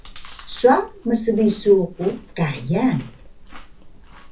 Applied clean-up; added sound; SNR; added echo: none; Chewing, mastication; 17 dB; reverberation time 0.3 s.